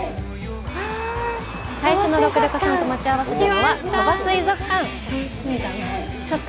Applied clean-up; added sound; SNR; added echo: none; Bathtub (filling or washing) / Cat; 18 dB; none.